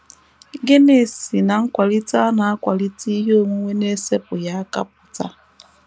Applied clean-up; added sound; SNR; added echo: none; none; none; none.